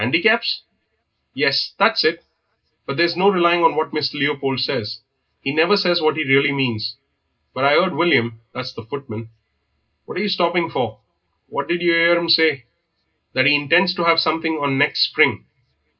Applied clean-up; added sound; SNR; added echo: none; none; none; reverberation time 0.2 s.